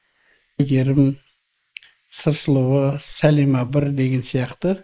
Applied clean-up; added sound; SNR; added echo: neural mask model Resemble Enhance denoiser.